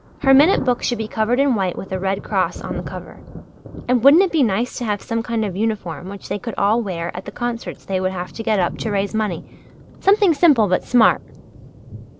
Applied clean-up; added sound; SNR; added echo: none; Thunder; 15 dB; none.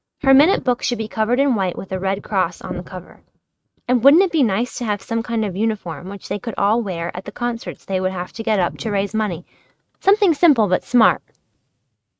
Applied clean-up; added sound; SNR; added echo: neural mask model RNNoise.